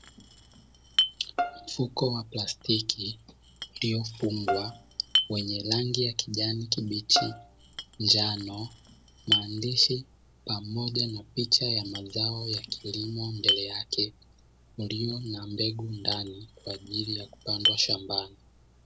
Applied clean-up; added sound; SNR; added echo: none; Chink, clink + Bowed string instrument; 5 dB; none.